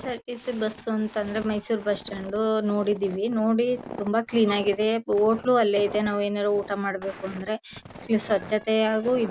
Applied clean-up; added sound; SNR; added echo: none; Walk, footsteps; 17 dB; none.